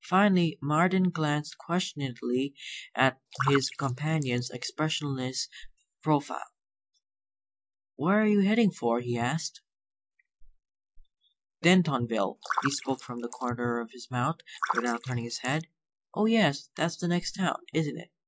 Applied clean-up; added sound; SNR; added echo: neural mask model Resemble Enhance denoiser.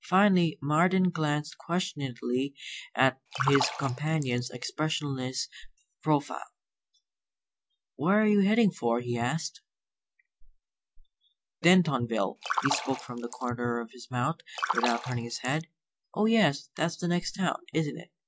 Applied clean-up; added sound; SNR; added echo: none; Splash, splatter; 4 dB; none.